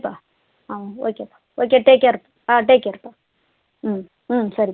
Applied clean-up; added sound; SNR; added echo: none; none; none; none.